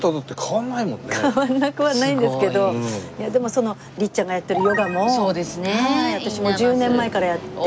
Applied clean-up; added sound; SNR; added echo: none; none; none; none.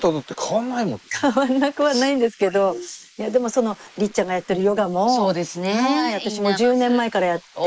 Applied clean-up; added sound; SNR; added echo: neural mask model Resemble Enhance denoiser.